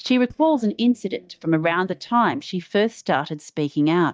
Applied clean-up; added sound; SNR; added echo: neural mask model DeepFilterNet 3.